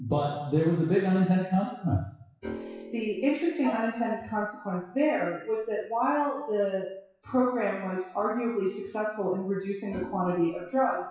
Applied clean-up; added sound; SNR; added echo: classical method WPE with log-MMSE.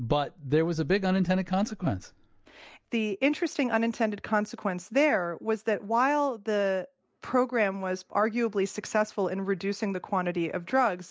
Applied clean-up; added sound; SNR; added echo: none; none; none; none.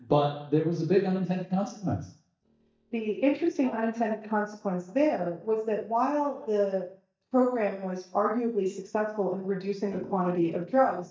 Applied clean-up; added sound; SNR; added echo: neural mask model DeepFilterNet 3.